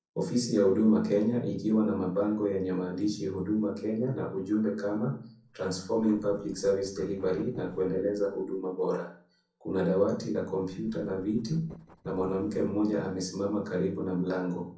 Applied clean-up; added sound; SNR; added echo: neural separator model SepFormer DNS4.